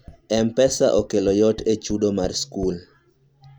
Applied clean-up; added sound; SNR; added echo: none; Tap; 19 dB; none.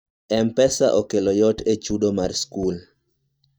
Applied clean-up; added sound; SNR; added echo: neural mask model DeepFilterNet 3.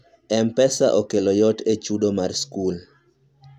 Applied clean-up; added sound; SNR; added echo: none; none; none; none.